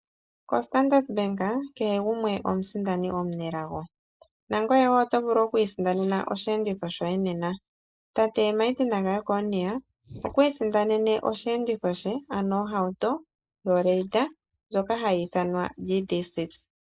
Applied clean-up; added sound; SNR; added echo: neural mask model Resemble Enhance denoiser.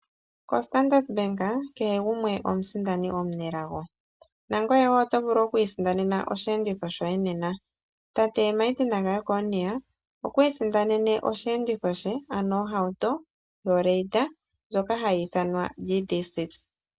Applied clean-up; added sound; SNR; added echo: none; none; none; none.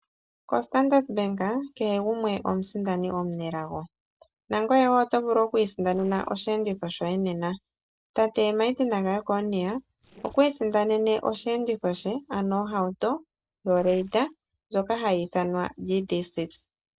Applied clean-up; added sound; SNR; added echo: neural separator model SepFormer DNS4.